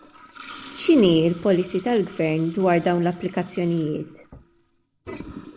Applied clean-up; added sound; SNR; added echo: none; Toilet flush; 20 dB; none.